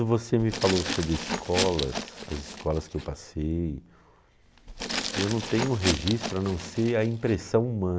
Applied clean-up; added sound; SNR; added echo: none; Glass; 6 dB; none.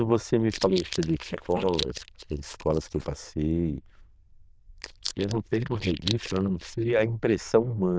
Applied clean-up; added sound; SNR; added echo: neural diffusion model UNIVERSE++.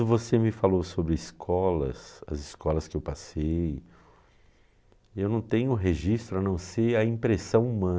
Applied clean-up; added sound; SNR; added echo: none; none; none; none.